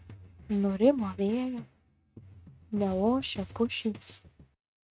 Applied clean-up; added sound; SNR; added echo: neural mask model RNNoise.